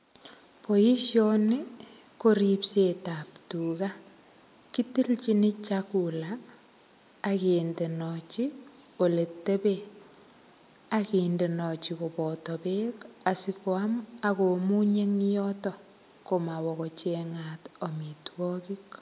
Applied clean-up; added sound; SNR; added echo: none; none; none; none.